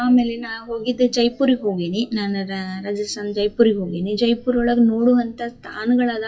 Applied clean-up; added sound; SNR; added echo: classical method WPE with log-MMSE.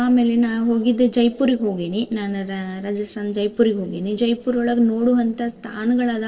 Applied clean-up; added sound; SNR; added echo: neural separator model SepFormer DNS4.